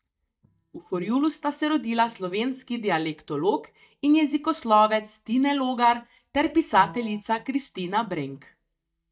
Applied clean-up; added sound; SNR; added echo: neural mask model DeepFilterNet 3.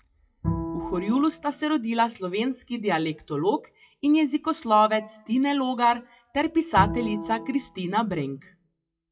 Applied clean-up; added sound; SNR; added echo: classical method WPE with log-MMSE.